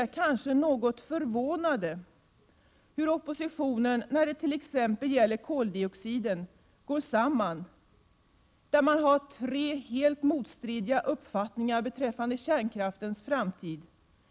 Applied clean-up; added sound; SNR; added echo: none; none; none; none.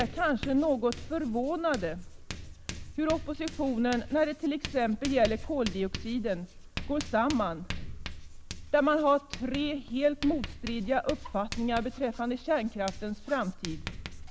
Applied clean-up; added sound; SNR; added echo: none; Writing; 10 dB; none.